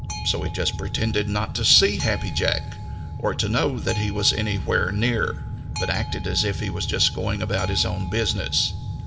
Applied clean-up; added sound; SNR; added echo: none; Boat, Water vehicle; 5 dB; reverberation time 2.3 s.